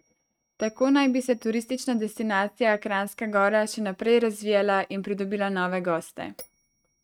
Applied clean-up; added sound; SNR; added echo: neural mask model RNNoise.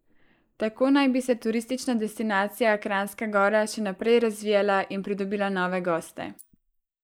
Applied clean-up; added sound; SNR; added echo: neural mask model Resemble Enhance denoiser.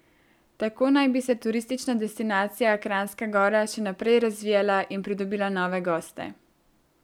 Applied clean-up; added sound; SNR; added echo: none; none; none; none.